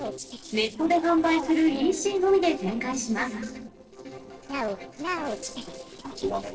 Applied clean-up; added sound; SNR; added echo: neural separator model SepFormer DNS4.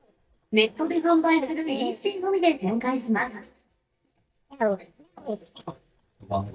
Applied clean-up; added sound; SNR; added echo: neural mask model DeepFilterNet 3.